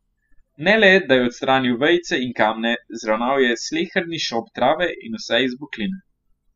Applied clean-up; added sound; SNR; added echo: classical method spectral subtraction.